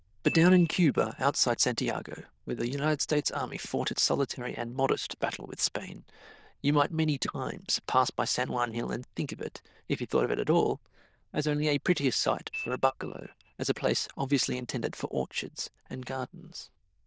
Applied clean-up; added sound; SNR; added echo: neural diffusion model UNIVERSE++.